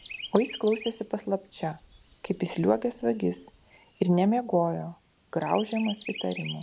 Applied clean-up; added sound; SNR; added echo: none; Chirp, tweet; 16 dB; none.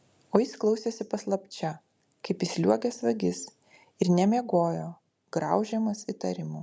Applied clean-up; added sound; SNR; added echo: none; none; none; none.